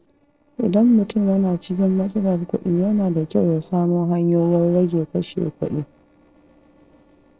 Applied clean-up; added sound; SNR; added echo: neural separator model SepFormer DNS4.